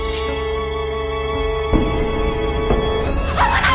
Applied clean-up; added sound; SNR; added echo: none; none; none; none.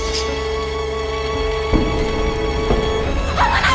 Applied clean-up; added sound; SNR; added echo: none; Drill / Mechanisms; 16 dB; none.